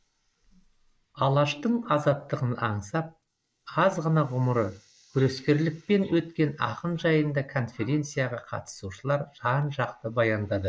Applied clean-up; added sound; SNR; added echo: neural mask model Resemble Enhance denoiser.